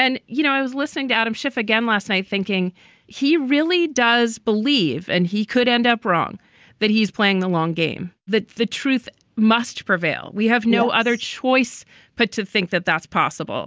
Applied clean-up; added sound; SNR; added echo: none; none; none; none.